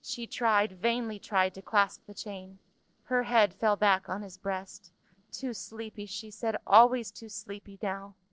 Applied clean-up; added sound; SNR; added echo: neural separator model SepFormer DNS4.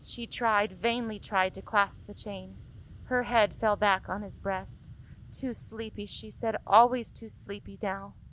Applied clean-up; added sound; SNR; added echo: none; Fixed-wing aircraft, airplane; 18 dB; none.